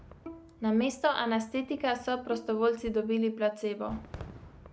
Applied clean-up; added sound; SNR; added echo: none; Bowed string instrument + Fireworks; 18 dB; none.